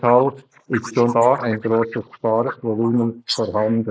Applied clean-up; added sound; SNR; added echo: neural mask model Resemble Enhance denoiser.